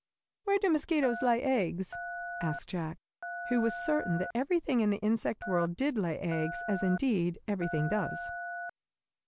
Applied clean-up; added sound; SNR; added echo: none; Telephone; 9 dB; none.